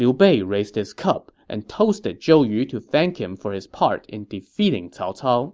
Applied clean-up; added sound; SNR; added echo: none; none; none; none.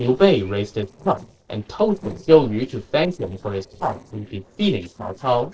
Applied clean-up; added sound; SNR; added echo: neural separator model SepFormer DNS4.